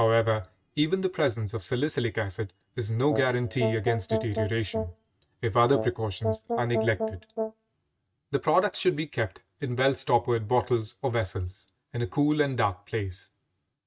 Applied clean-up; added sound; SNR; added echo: neural mask model RNNoise.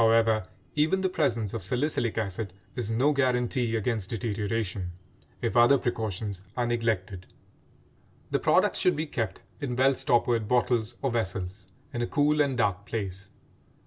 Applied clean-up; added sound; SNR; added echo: none; none; none; none.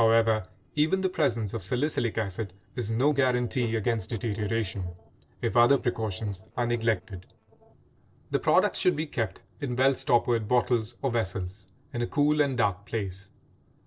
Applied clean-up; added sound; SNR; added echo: neural separator model SepFormer DNS4.